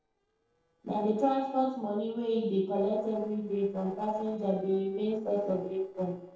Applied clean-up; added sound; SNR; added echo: neural separator model SepFormer DNS4.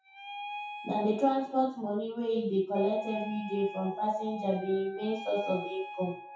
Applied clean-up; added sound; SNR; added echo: classical method WPE with log-MMSE.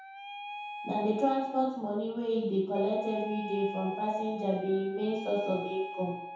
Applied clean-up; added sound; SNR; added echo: none; Wind instrument, woodwind instrument; 11 dB; reverberation time 0.8 s.